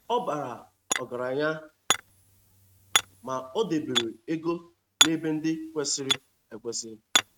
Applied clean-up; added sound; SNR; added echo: neural mask model RNNoise.